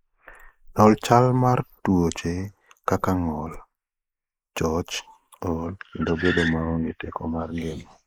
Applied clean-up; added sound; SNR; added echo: neural mask model Resemble Enhance denoiser.